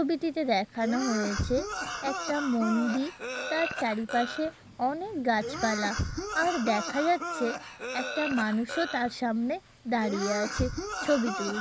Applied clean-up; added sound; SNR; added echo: none; Cough; 6 dB; none.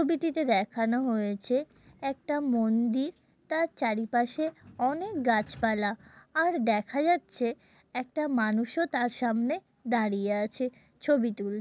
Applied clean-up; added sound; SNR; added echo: none; none; none; none.